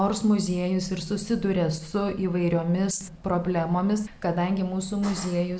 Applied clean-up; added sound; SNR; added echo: none; none; none; none.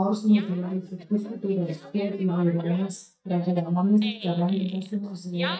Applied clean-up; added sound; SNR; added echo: neural mask model DeepFilterNet 3.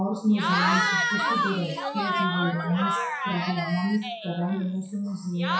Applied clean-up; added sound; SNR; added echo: classical method WPE with log-MMSE.